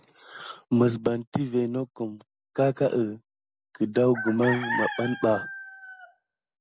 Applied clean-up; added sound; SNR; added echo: none; Chicken, rooster; 7 dB; none.